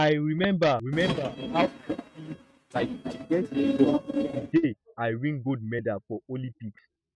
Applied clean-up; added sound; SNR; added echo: neural mask model RNNoise.